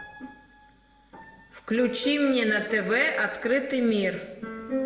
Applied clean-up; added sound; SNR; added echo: none; none; none; reverberation time 1.7 s.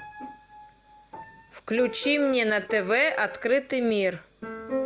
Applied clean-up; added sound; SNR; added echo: none; none; none; none.